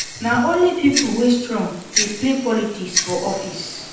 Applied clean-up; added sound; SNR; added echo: none; Tick-tock; 7 dB; reverberation time 0.9 s.